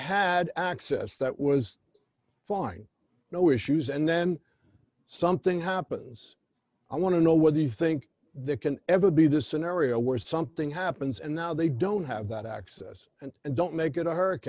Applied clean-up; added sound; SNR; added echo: none; none; none; none.